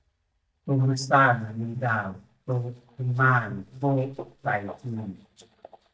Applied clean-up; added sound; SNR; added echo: neural mask model DeepFilterNet 3.